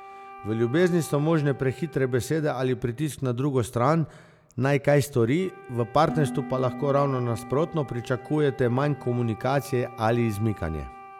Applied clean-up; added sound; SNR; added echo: none; Harp + Wind instrument, woodwind instrument; 16 dB; none.